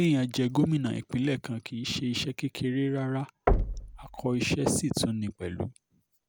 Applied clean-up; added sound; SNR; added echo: none; Knock; 4 dB; none.